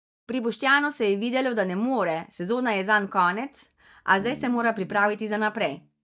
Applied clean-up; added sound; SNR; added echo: neural mask model DeepFilterNet 3.